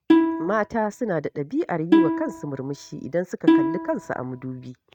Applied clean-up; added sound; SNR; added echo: neural mask model RNNoise.